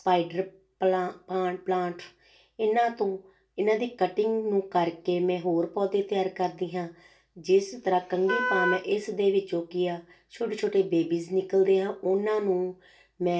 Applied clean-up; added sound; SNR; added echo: none; Wind instrument, woodwind instrument; 4 dB; reverberation time 0.2 s.